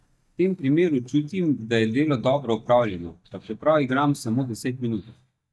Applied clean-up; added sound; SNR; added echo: neural mask model DeepFilterNet 3.